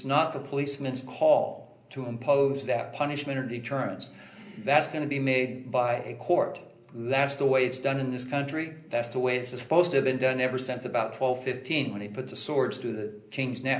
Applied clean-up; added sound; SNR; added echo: none; none; none; reverberation time 0.5 s.